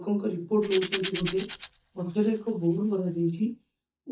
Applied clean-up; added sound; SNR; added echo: neural mask model DeepFilterNet 3.